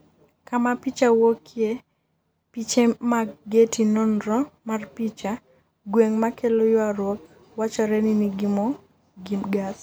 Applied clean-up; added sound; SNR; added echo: none; none; none; none.